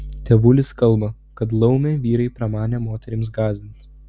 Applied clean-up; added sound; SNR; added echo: none; none; none; none.